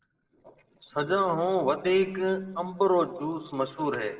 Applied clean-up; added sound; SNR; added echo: neural separator model SepFormer DNS4.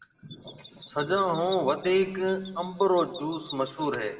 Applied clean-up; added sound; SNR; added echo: none; Chirp, tweet; 19 dB; reverberation time 1.3 s.